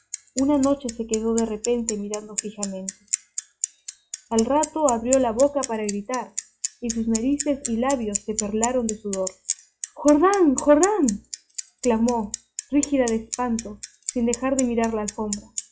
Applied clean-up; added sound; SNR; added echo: classical method log-MMSE.